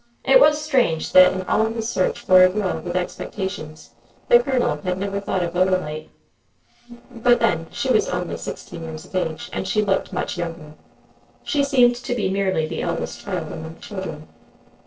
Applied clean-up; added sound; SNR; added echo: neural separator model SepFormer DNS4.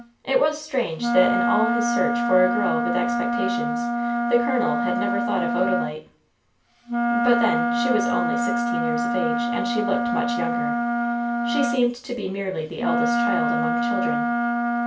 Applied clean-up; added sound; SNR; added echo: none; Wind instrument, woodwind instrument; -3 dB; reverberation time 0.3 s.